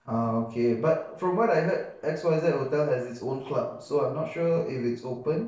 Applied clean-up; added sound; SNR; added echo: neural separator model SepFormer DNS4.